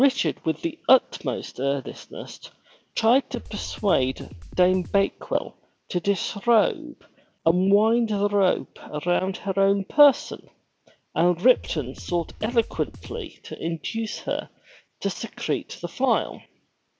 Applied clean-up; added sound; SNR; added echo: none; Drum kit; 15 dB; none.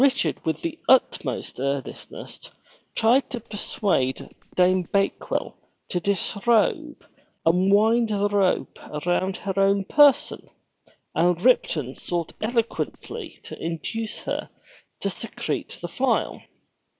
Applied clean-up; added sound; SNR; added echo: neural separator model SepFormer DNS4.